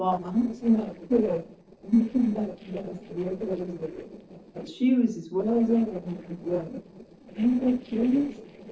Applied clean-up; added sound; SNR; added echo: neural separator model SepFormer DNS4.